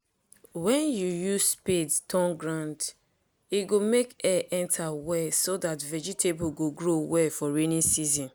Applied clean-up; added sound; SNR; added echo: none; none; none; none.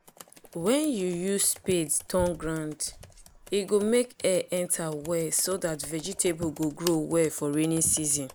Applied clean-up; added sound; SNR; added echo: none; Computer keyboard; 19 dB; none.